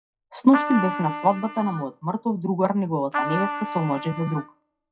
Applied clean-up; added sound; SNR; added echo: classical method WPE with log-MMSE.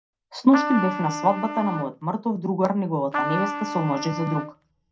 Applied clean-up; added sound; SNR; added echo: none; Trumpet; 6 dB; reverberation time 0.2 s.